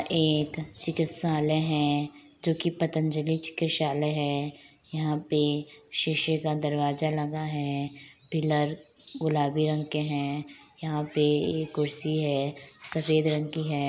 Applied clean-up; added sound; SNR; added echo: none; none; none; none.